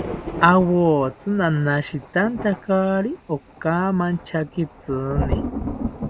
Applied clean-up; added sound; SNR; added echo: none; Thunder; 9 dB; none.